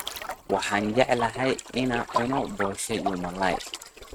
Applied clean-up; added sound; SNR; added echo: neural mask model RNNoise.